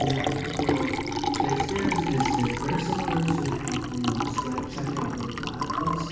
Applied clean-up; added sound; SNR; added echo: none; Liquid; -2 dB; reverberation time 1.2 s.